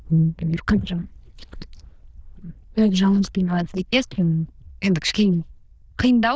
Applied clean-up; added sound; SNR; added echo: neural diffusion model UNIVERSE++.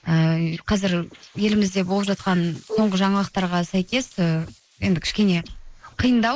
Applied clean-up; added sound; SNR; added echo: neural mask model Resemble Enhance denoiser.